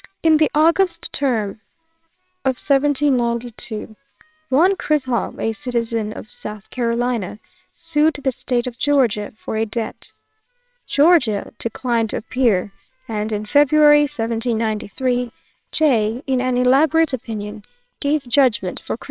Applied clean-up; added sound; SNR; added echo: neural separator model SepFormer WHAMR!.